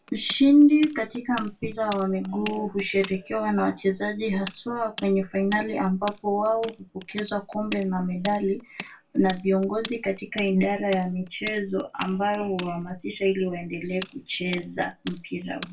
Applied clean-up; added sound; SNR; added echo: none; Tools; 18 dB; reverberation time 0.2 s.